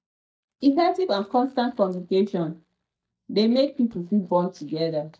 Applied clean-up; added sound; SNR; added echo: neural mask model DeepFilterNet 3.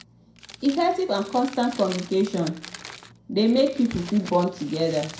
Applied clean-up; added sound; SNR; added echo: none; Crumpling, crinkling; 18 dB; reverberation time 0.5 s.